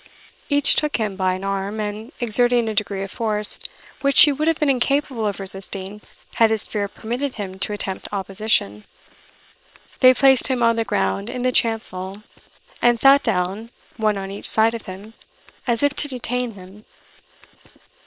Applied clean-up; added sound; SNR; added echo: neural separator model SepFormer WHAM!.